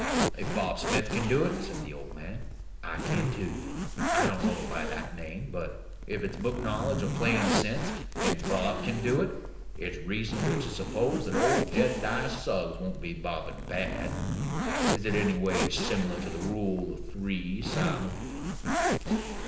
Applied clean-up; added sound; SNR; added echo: none; Zipper (clothing); -1 dB; reverberation time 0.9 s.